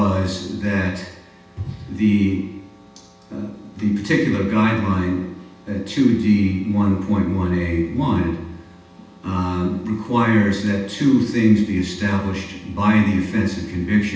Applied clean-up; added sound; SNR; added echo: none; none; none; reverberation time 0.8 s.